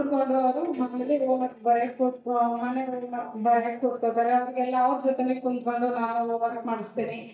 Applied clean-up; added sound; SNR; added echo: neural mask model DeepFilterNet 3.